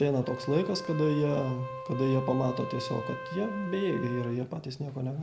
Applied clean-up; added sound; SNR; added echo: none; Wind instrument, woodwind instrument; 10 dB; none.